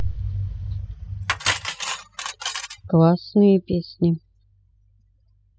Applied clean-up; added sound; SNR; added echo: classical method spectral subtraction.